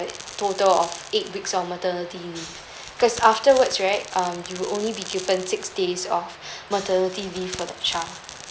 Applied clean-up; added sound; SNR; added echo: none; Crackle; 15 dB; none.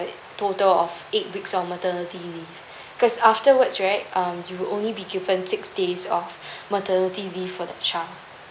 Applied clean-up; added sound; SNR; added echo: none; none; none; none.